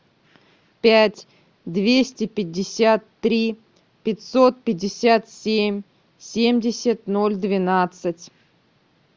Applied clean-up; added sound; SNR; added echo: none; none; none; none.